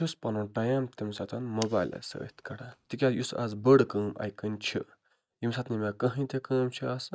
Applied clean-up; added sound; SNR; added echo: neural mask model RNNoise.